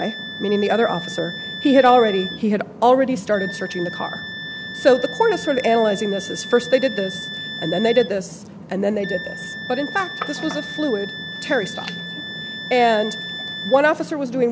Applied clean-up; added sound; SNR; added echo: none; Wind instrument, woodwind instrument; 12 dB; none.